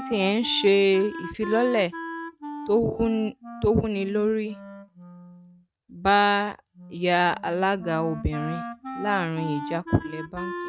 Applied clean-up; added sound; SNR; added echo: neural mask model RNNoise.